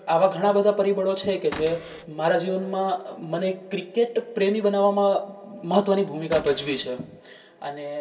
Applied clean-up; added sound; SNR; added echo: none; Cupboard open or close / Door; 14 dB; reverberation time 0.2 s.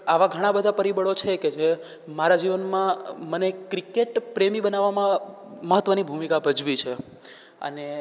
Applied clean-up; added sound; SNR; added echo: none; none; none; none.